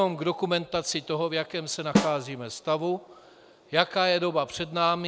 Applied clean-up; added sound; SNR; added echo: none; Snare drum; 3 dB; none.